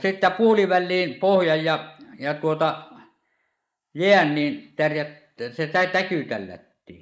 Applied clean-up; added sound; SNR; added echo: neural mask model Resemble Enhance denoiser.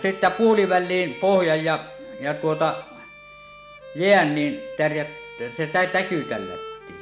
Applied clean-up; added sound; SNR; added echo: none; Bowed string instrument; 15 dB; none.